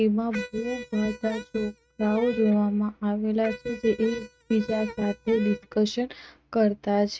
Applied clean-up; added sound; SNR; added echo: neural mask model RNNoise.